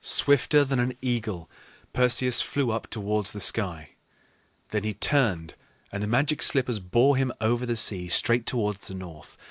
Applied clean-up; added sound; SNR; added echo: none; none; none; none.